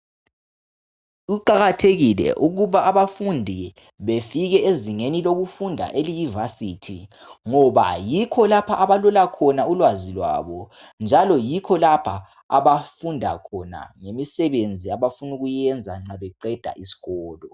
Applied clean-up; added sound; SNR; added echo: none; none; none; none.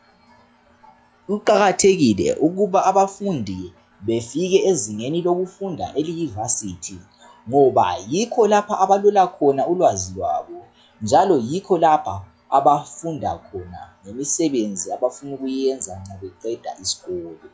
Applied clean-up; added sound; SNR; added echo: classical method log-MMSE.